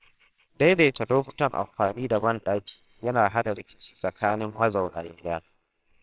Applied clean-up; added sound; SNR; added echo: neural separator model SepFormer WHAMR!.